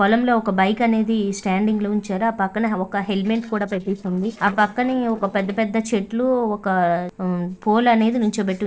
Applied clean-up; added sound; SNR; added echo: neural separator model SepFormer DNS4.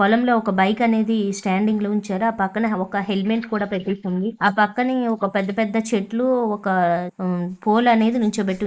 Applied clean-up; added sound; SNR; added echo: neural mask model Resemble Enhance denoiser.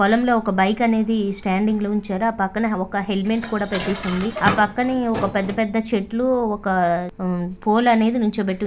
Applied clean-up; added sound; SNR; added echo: none; Dishes, pots, and pans; 14 dB; none.